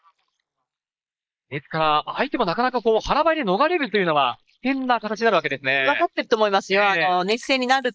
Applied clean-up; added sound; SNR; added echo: neural mask model Resemble Enhance denoiser.